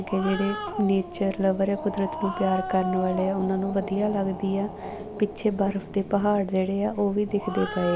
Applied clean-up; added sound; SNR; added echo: none; Growling; 10 dB; none.